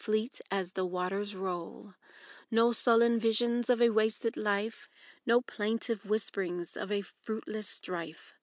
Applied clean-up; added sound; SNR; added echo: none; none; none; none.